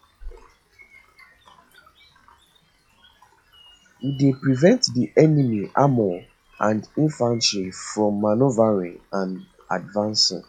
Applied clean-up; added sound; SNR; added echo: classical method log-MMSE.